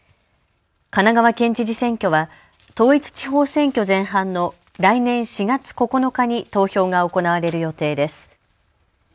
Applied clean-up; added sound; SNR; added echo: none; none; none; none.